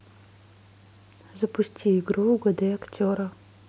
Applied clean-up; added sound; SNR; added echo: none; none; none; none.